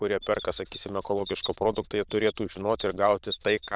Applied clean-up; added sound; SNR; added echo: neural diffusion model UNIVERSE++.